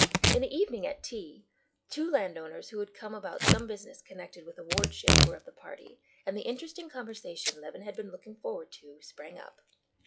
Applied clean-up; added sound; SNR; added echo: classical method log-MMSE.